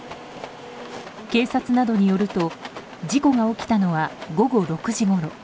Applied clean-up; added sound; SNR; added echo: none; Rattle; 18 dB; none.